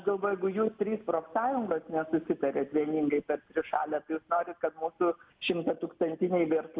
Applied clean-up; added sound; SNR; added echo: none; none; none; none.